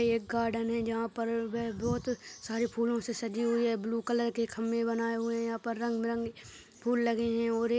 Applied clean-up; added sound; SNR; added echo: none; none; none; none.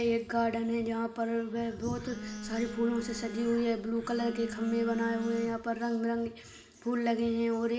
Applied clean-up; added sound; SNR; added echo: none; Telephone; 10 dB; reverberation time 1.1 s.